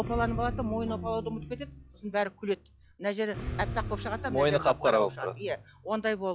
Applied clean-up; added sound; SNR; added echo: classical method log-MMSE.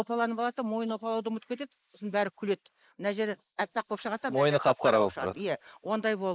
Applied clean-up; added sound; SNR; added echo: neural mask model Resemble Enhance denoiser.